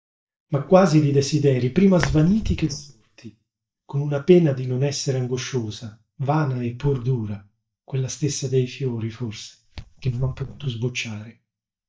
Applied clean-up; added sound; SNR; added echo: neural mask model DeepFilterNet 3.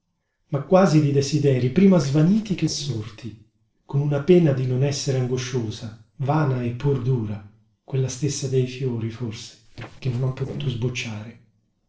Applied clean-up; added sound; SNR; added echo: neural separator model SepFormer DNS4.